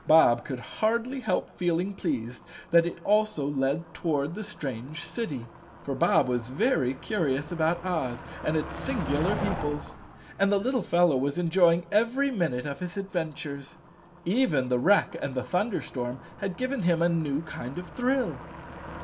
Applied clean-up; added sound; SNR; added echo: none; Motor vehicle (road); 15 dB; reverberation time 2.2 s.